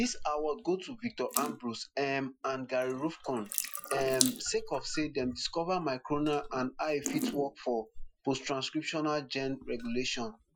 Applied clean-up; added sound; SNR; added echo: classical method Wiener filter.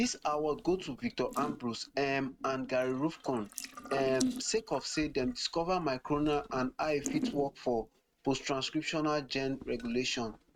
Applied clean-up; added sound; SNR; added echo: neural mask model RNNoise.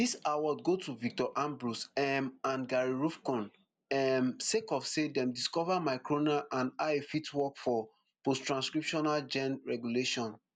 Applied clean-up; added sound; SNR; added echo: none; none; none; none.